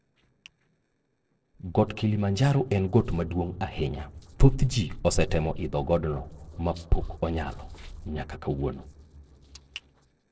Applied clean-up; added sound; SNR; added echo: neural separator model SepFormer DNS4.